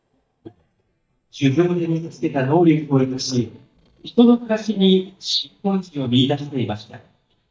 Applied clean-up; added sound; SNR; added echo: neural mask model DeepFilterNet 3.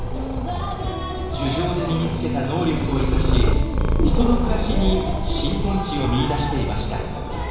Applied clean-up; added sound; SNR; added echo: none; Purr; 0 dB; reverberation time 1.0 s.